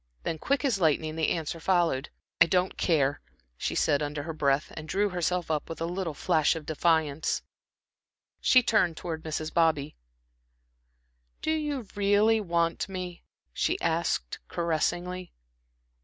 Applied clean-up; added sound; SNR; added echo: none; none; none; none.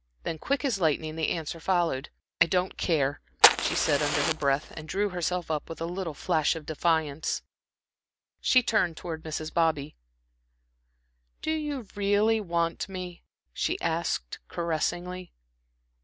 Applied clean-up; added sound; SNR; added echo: none; Fire; -3 dB; none.